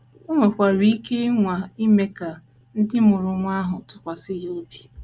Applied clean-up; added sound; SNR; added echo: none; none; none; none.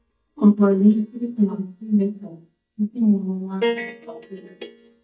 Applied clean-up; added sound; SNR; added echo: neural mask model DeepFilterNet 3.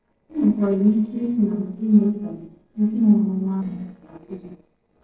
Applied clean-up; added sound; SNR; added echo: neural separator model SepFormer DNS4.